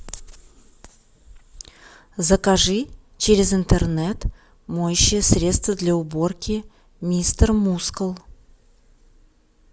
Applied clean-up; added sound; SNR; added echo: none; none; none; none.